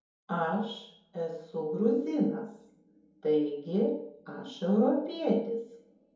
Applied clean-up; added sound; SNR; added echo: none; none; none; reverberation time 2.6 s.